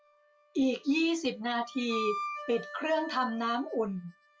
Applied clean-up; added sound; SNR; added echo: classical method log-MMSE.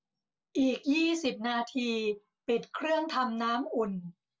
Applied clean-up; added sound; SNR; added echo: none; none; none; none.